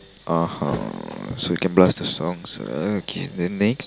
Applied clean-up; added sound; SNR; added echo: none; Thump, thud + Insect; 16 dB; none.